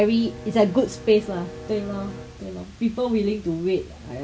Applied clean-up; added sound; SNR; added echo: none; Bowed string instrument; 17 dB; none.